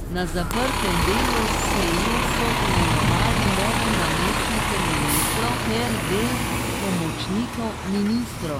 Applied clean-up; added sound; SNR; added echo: none; Bus; -4 dB; none.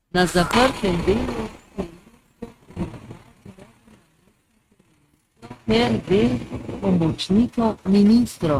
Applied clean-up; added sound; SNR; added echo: neural mask model RNNoise.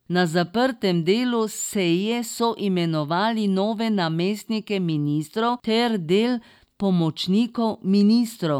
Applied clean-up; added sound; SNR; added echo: none; none; none; none.